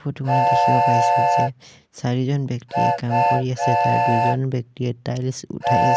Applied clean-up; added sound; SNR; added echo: none; Train; -4 dB; none.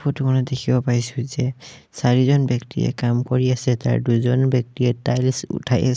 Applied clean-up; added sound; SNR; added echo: none; none; none; none.